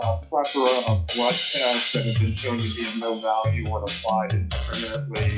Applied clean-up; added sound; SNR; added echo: classical method WPE with log-MMSE.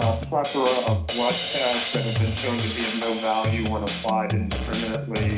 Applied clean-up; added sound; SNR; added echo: none; Drum kit; 1 dB; reverberation time 0.5 s.